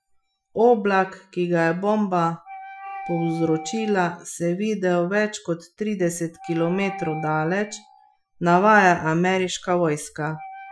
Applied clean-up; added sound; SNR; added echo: classical method Wiener filter.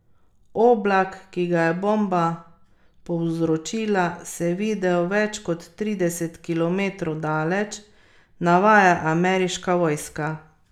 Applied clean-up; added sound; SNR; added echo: none; none; none; none.